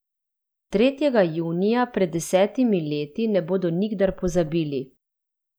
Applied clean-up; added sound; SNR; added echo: none; none; none; none.